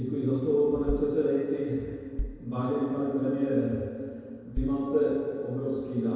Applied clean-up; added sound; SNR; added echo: none; Bass drum; 7 dB; reverberation time 2.2 s.